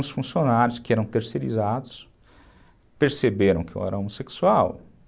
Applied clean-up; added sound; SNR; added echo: none; none; none; none.